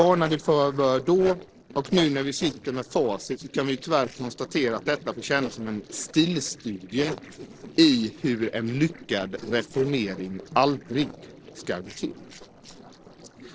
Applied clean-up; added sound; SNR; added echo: neural separator model SepFormer DNS4.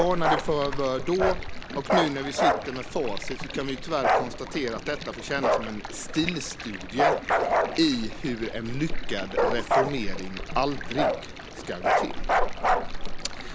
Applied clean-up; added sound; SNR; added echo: none; Bark + Stream; -3 dB; none.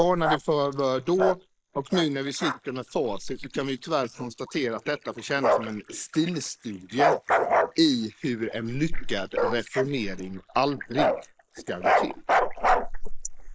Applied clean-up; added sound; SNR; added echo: neural mask model Resemble Enhance denoiser.